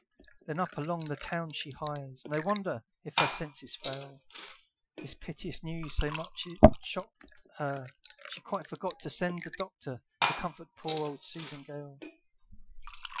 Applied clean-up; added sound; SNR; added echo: classical method Wiener filter.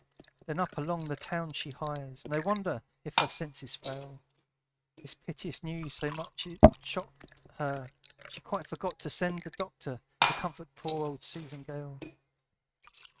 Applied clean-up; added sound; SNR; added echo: neural mask model RNNoise.